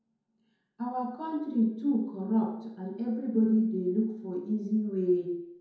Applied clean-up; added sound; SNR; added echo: none; none; none; reverberation time 0.9 s.